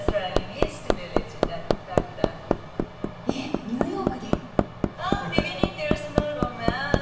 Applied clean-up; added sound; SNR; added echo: none; Hammer; -5 dB; reverberation time 1.0 s.